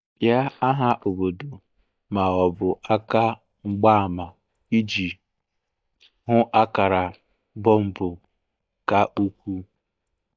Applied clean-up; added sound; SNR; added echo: neural mask model DeepFilterNet 3.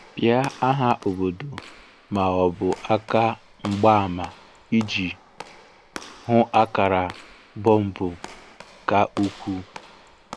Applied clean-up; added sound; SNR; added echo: none; Walk, footsteps / Slam; 19 dB; none.